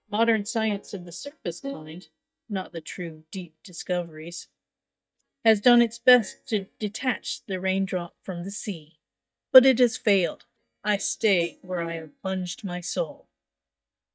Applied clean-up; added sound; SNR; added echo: neural mask model DeepFilterNet 3.